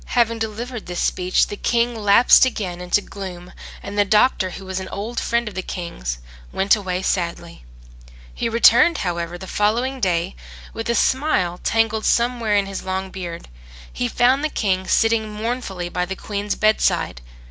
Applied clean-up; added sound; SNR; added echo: none; none; none; none.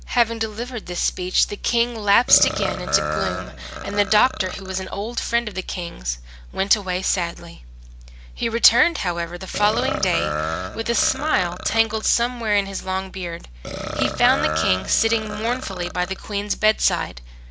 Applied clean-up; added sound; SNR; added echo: none; Burping, eructation; 6 dB; none.